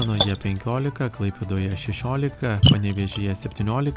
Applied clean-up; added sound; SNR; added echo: none; Splash, splatter; 2 dB; none.